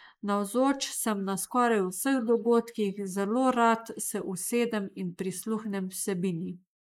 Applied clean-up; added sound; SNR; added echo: neural mask model Resemble Enhance denoiser.